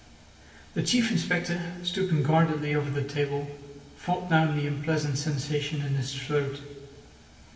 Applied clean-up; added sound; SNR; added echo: none; none; none; reverberation time 1.4 s.